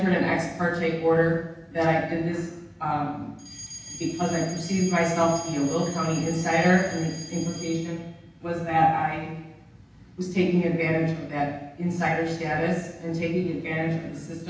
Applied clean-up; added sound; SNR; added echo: none; Alarm; 19 dB; reverberation time 0.9 s.